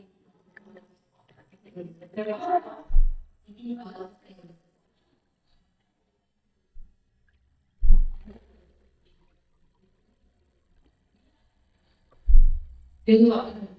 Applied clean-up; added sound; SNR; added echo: neural mask model DeepFilterNet 3.